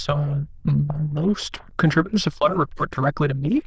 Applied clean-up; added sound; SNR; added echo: neural diffusion model UNIVERSE++.